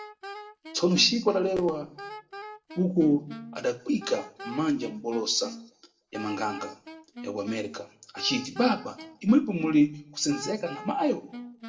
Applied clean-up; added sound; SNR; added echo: none; Wind instrument, woodwind instrument; 15 dB; reverberation time 0.6 s.